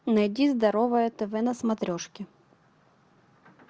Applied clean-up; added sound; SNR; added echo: none; none; none; none.